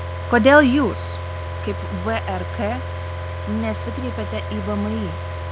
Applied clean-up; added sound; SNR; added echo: none; Car; 6 dB; none.